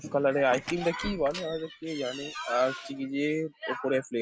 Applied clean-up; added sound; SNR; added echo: none; Door; 14 dB; none.